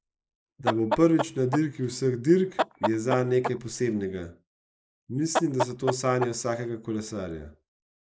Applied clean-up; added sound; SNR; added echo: neural mask model Resemble Enhance denoiser.